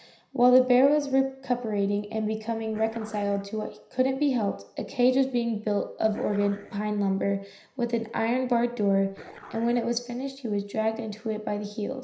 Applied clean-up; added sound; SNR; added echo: none; Dog; 20 dB; reverberation time 0.5 s.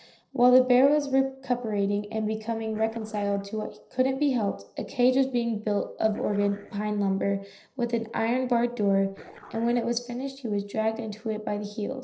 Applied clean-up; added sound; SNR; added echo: neural separator model SepFormer DNS4.